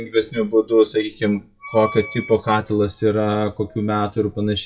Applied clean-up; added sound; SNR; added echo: classical method WPE with log-MMSE.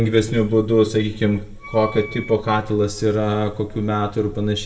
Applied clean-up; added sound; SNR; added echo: none; Wind instrument, woodwind instrument; 18 dB; reverberation time 0.8 s.